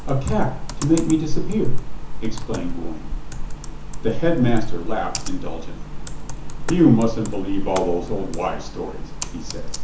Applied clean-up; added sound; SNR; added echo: none; Computer keyboard; -2 dB; reverberation time 0.7 s.